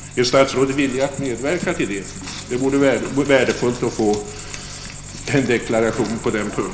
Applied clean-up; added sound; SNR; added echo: none; Cricket; 16 dB; reverberation time 0.4 s.